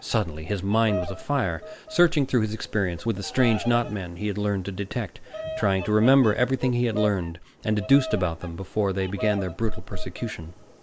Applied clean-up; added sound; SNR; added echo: none; Bird vocalization, bird call, bird song; 13 dB; none.